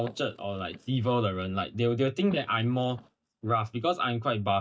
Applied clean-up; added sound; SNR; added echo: neural mask model DeepFilterNet 3.